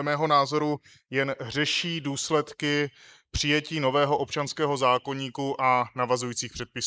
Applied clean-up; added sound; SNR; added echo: neural mask model Resemble Enhance denoiser.